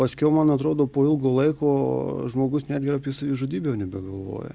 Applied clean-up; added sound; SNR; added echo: none; none; none; none.